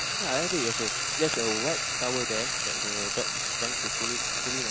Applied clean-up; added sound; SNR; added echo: none; Frying (food); -4 dB; none.